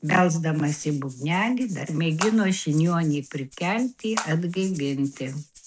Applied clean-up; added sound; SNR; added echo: none; Water / Splash, splatter + Rattle (instrument); 15 dB; none.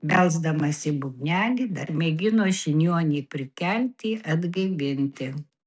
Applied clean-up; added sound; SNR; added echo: none; none; none; none.